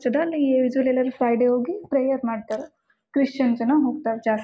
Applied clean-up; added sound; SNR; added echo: none; none; none; none.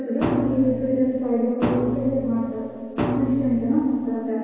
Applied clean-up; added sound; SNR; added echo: none; Thump, thud; 5 dB; reverberation time 2.2 s.